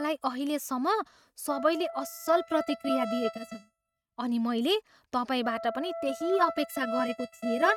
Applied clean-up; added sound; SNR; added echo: neural mask model RNNoise.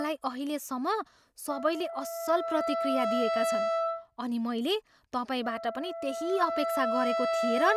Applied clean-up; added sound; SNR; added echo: none; Wind instrument, woodwind instrument; 1 dB; none.